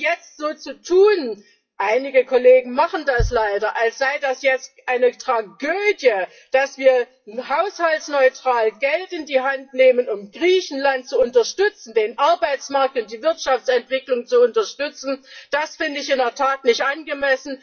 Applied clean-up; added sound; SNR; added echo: classical method WPE with log-MMSE.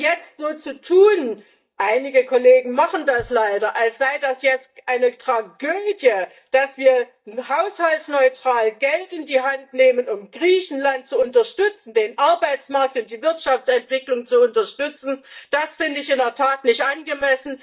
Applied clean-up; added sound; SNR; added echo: neural mask model DeepFilterNet 3.